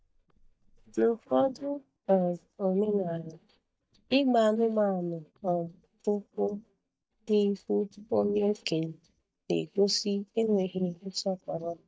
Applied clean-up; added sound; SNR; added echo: neural mask model DeepFilterNet 3.